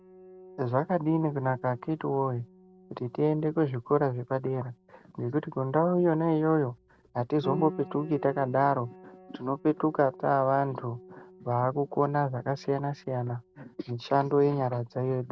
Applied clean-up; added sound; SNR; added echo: none; Piano; 19 dB; none.